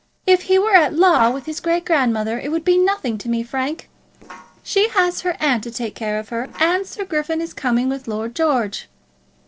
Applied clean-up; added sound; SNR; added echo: neural separator model SepFormer DNS4.